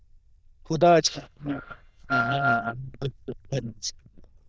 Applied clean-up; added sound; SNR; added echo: neural diffusion model UNIVERSE++.